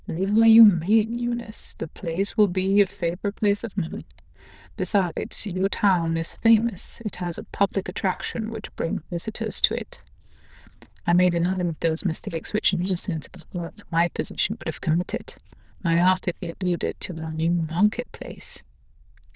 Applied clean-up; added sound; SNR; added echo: neural diffusion model UNIVERSE++.